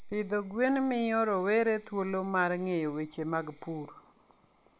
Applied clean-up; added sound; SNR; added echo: none; none; none; none.